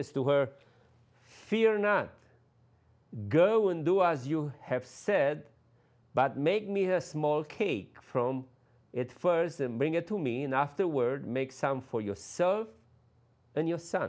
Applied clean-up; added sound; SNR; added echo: none; none; none; none.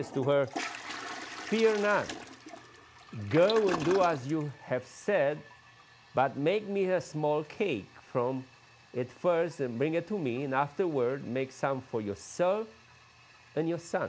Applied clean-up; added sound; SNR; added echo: none; Toilet flush; 14 dB; none.